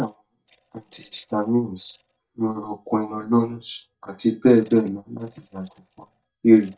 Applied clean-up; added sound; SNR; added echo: neural mask model DeepFilterNet 3.